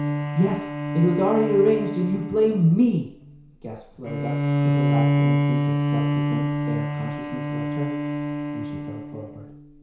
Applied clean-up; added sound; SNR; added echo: none; Bowed string instrument; 0 dB; reverberation time 0.6 s.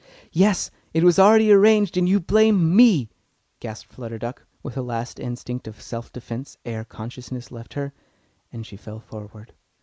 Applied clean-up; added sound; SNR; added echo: none; none; none; none.